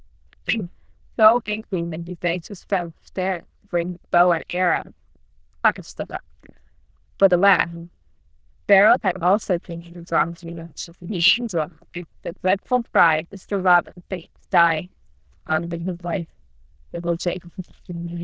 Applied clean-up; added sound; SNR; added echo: neural diffusion model UNIVERSE++.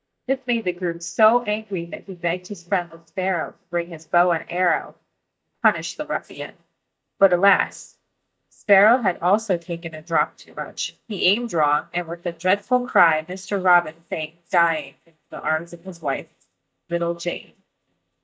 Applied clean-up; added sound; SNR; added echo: neural mask model DeepFilterNet 3.